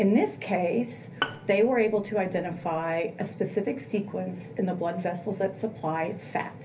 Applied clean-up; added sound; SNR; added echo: none; Bowed string instrument; 11 dB; reverberation time 0.3 s.